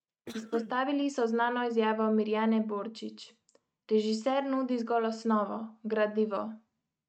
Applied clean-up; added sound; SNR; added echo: neural mask model RNNoise.